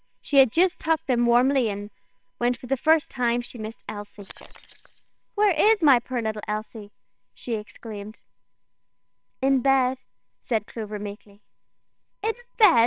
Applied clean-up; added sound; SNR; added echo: neural separator model SepFormer WHAMR!.